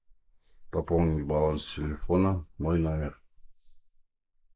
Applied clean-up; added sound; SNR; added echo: neural mask model Resemble Enhance denoiser.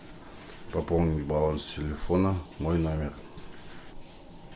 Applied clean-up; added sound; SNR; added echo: none; none; none; none.